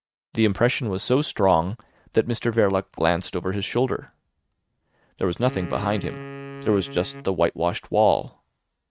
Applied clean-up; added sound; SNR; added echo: neural mask model RNNoise.